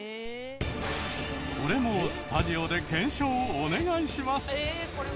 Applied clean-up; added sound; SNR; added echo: none; Raindrop / Drip; 10 dB; none.